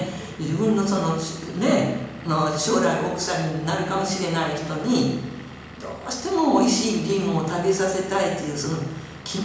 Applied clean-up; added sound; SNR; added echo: none; Engine / Vehicle; 18 dB; reverberation time 1.0 s.